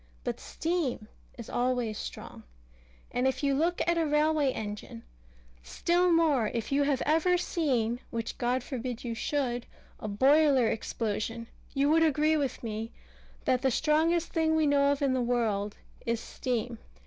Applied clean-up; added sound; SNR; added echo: none; none; none; none.